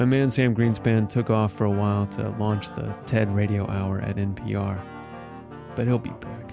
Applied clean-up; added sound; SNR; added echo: none; none; none; none.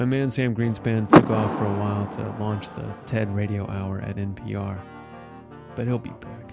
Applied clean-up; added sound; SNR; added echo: none; Door / Car; -2 dB; none.